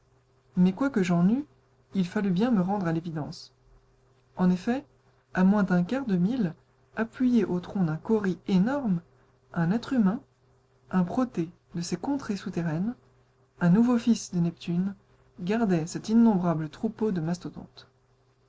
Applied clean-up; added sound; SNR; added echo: none; none; none; none.